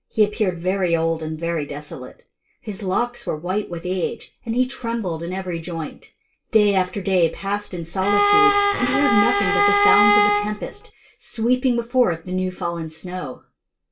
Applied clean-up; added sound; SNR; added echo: none; Bowed string instrument; -4 dB; reverberation time 0.2 s.